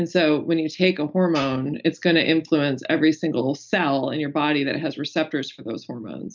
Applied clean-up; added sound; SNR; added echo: neural mask model Resemble Enhance denoiser.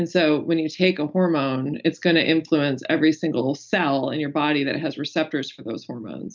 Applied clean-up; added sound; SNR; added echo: none; none; none; none.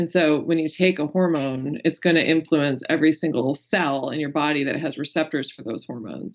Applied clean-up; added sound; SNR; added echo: neural mask model DeepFilterNet 3.